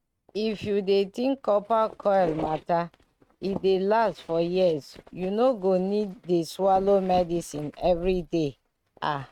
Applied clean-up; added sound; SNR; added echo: neural mask model RNNoise.